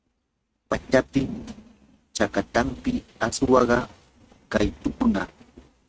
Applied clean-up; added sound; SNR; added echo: neural mask model RNNoise.